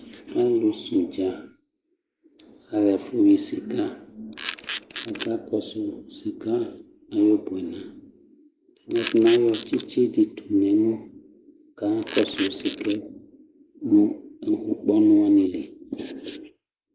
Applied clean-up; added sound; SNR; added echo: neural mask model Resemble Enhance denoiser.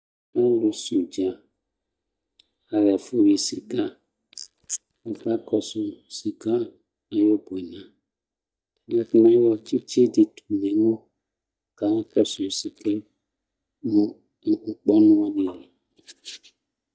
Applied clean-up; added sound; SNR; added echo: neural mask model DeepFilterNet 3.